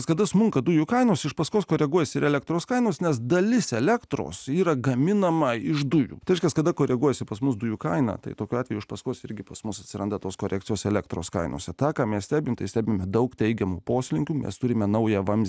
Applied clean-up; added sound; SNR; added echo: none; none; none; none.